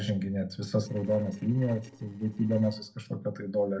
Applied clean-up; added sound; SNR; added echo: neural separator model SepFormer DNS4.